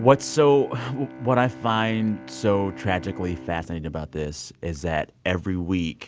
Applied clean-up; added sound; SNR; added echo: none; Bowed string instrument; 18 dB; none.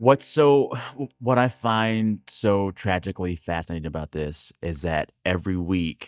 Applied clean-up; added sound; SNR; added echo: neural mask model DeepFilterNet 3.